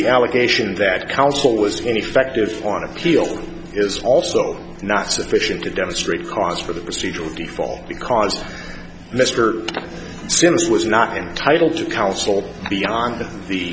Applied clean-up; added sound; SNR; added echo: none; none; none; none.